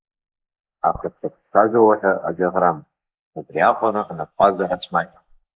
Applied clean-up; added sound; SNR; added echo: neural mask model Resemble Enhance denoiser.